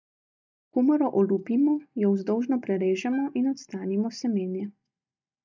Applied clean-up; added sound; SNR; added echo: neural mask model DeepFilterNet 3.